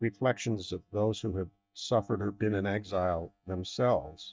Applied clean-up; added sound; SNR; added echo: neural mask model DeepFilterNet 3.